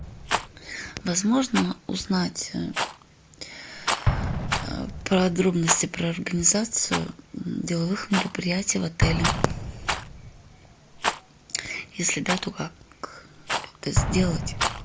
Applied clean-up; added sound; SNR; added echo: none; Explosion + Rattle; 3 dB; none.